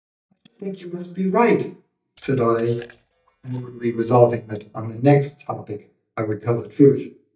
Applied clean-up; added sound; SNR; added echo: neural mask model DeepFilterNet 3.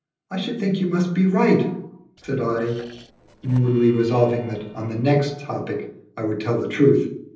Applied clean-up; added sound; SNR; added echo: neural separator model SepFormer DNS4.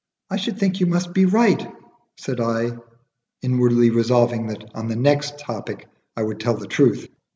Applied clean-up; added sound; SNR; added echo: none; none; none; none.